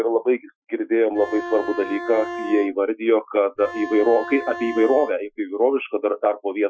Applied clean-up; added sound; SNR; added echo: classical method Wiener filter.